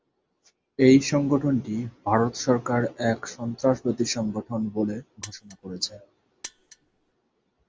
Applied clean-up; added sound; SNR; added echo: none; Mechanisms; 20 dB; none.